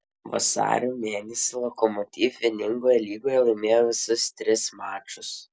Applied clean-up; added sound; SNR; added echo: none; none; none; none.